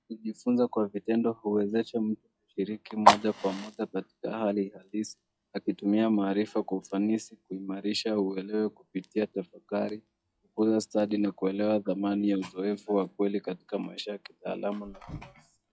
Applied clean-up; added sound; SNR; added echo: classical method log-MMSE.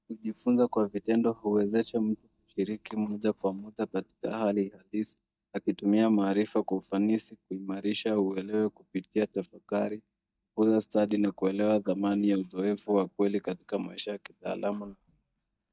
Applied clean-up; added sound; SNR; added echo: neural mask model DeepFilterNet 3.